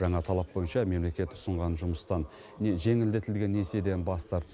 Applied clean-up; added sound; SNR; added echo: none; none; none; none.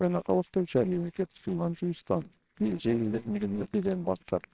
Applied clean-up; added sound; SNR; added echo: neural separator model SepFormer WHAMR!.